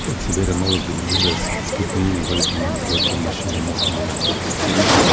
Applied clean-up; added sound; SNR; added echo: none; Cricket; -4 dB; none.